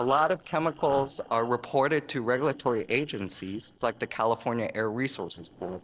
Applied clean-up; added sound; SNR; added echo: neural separator model SepFormer DNS4.